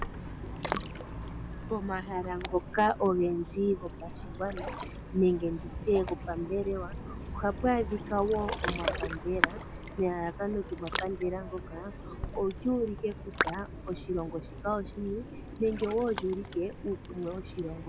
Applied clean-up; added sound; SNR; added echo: none; Ocean; 5 dB; none.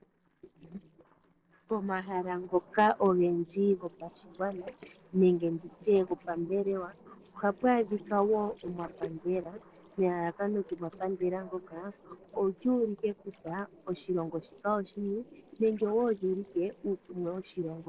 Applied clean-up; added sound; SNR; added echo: neural separator model SepFormer DNS4.